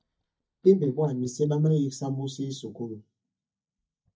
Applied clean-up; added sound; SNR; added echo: neural mask model DeepFilterNet 3.